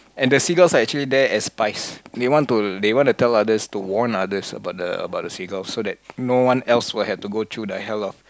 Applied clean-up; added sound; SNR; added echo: none; none; none; none.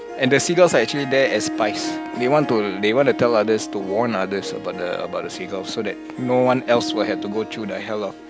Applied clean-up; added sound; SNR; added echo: none; Harp; 10 dB; none.